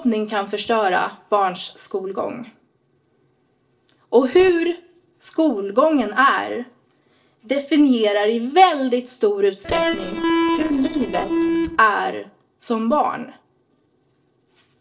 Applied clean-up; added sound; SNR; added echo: neural separator model SepFormer DNS4.